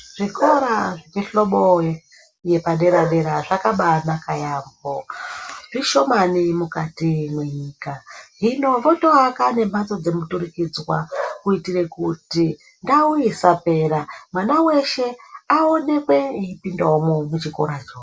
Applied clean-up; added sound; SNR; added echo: none; none; none; none.